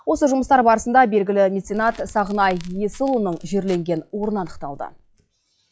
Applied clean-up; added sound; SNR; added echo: classical method log-MMSE.